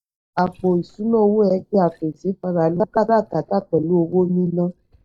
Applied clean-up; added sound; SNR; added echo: neural mask model DeepFilterNet 3.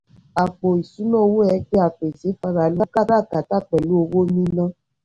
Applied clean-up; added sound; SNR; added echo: none; none; none; none.